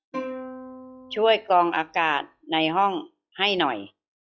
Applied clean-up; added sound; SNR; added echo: classical method log-MMSE.